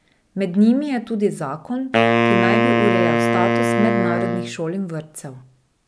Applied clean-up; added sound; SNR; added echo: none; Wind instrument, woodwind instrument; -4 dB; none.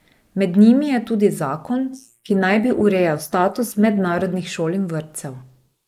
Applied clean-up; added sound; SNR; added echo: neural mask model Resemble Enhance denoiser.